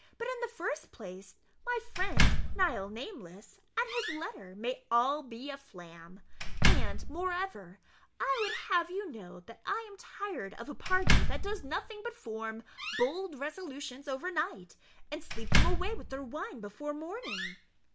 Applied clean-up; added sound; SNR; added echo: none; Slam; -4 dB; none.